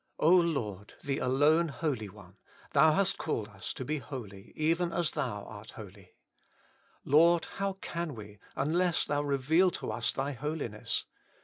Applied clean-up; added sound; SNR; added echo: none; none; none; none.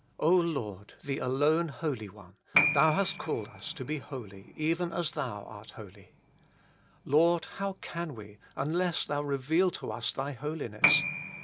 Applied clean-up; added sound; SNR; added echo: none; Piano; 7 dB; none.